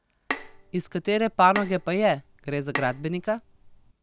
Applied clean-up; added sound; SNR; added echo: none; Bowed string instrument; 11 dB; none.